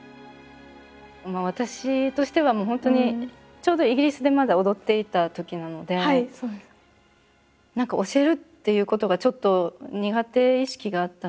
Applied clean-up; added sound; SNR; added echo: none; none; none; none.